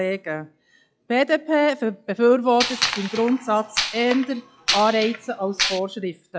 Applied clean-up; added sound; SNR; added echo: classical method log-MMSE.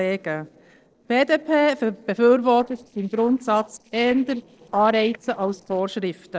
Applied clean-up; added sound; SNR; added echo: neural separator model SepFormer DNS4.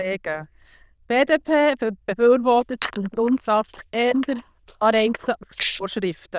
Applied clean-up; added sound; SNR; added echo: neural diffusion model UNIVERSE++.